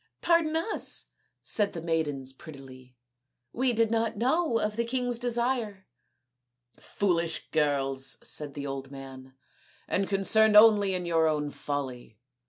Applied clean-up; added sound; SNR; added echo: none; none; none; none.